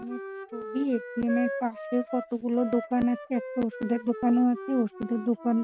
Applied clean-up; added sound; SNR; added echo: none; Wind instrument, woodwind instrument; 11 dB; none.